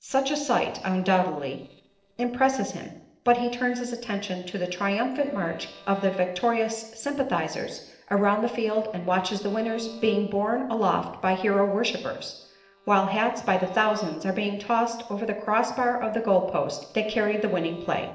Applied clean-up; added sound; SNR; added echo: neural separator model SepFormer DNS4.